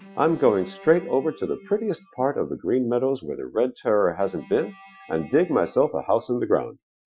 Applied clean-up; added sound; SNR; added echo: classical method Wiener filter.